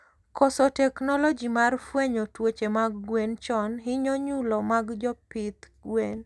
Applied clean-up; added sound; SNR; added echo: none; none; none; none.